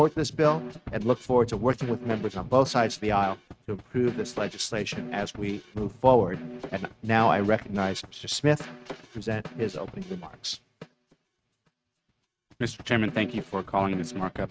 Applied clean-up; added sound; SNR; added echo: neural mask model RNNoise.